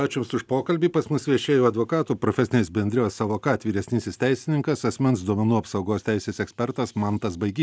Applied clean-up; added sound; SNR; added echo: none; none; none; none.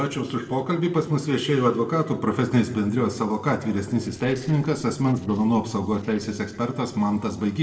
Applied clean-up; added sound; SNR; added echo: neural separator model SepFormer DNS4.